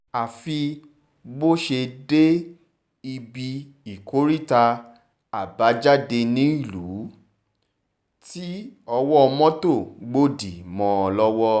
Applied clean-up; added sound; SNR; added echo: none; none; none; none.